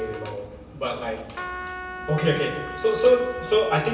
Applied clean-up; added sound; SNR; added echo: none; Trumpet; 11 dB; reverberation time 1.0 s.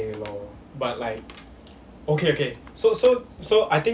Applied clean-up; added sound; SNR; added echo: none; none; none; none.